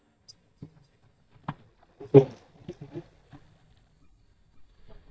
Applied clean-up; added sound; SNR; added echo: neural mask model DeepFilterNet 3.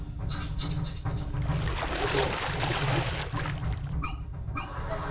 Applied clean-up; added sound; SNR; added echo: none; Water / Splash, splatter; 3 dB; reverberation time 0.3 s.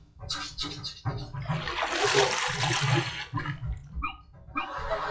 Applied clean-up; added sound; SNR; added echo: classical method WPE with log-MMSE.